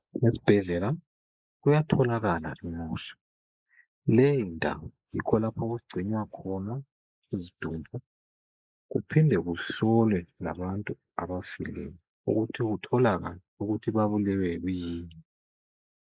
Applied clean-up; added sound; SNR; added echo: neural mask model Resemble Enhance denoiser.